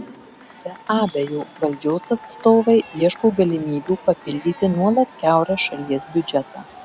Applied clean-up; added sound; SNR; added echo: none; Crowd / Cheering; 20 dB; none.